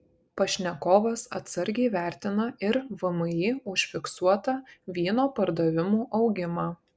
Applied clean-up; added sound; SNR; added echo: none; none; none; none.